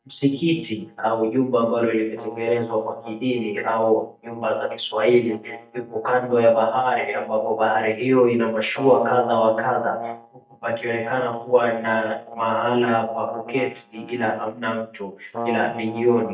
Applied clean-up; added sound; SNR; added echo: neural mask model DeepFilterNet 3.